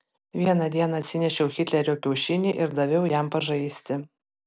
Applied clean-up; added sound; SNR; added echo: none; none; none; none.